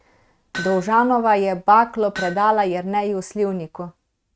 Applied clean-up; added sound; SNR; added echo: neural mask model RNNoise.